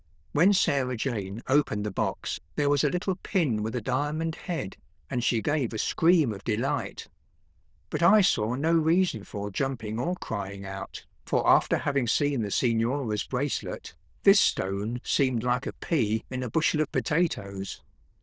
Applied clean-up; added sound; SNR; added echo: neural diffusion model UNIVERSE++.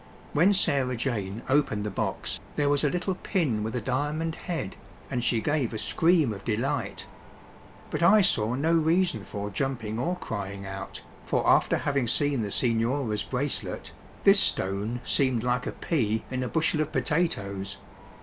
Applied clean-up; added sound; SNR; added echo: none; Mechanisms; 19 dB; none.